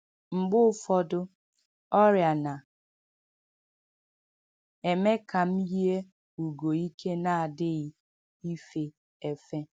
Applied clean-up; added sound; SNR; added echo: none; none; none; none.